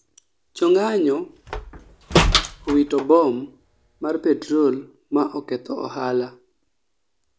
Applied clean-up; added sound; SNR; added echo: none; Slam; 3 dB; none.